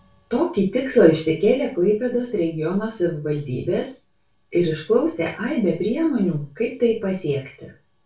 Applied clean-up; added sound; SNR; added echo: none; none; none; reverberation time 0.3 s.